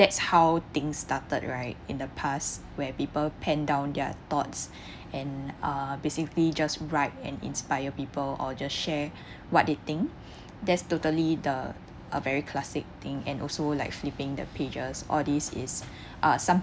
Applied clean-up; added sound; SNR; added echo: none; none; none; none.